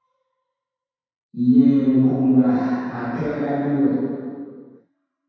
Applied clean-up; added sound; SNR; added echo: none; none; none; reverberation time 2.0 s.